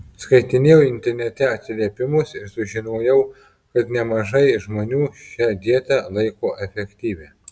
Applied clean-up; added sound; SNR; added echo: none; none; none; none.